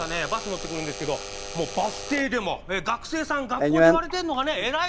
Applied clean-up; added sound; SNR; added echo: none; Alarm / Door; 1 dB; none.